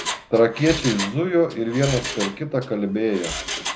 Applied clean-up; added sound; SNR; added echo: none; Mechanisms; 9 dB; none.